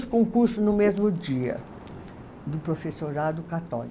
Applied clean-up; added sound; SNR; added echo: none; Ocean; 18 dB; none.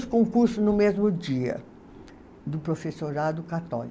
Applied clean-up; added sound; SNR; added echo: none; none; none; none.